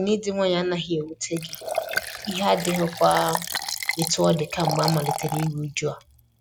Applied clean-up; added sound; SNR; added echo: none; Liquid; 7 dB; none.